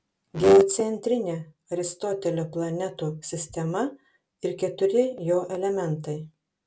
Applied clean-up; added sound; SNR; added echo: none; none; none; none.